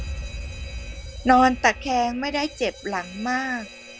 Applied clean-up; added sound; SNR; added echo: none; Alarm; 12 dB; none.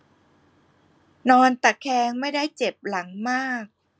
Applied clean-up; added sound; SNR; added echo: none; none; none; none.